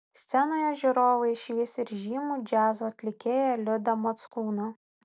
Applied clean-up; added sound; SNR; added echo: none; none; none; none.